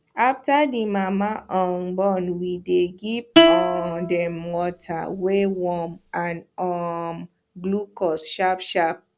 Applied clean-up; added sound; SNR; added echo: none; Plucked string instrument; -2 dB; none.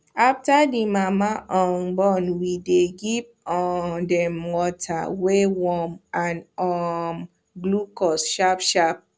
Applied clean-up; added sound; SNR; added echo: none; none; none; none.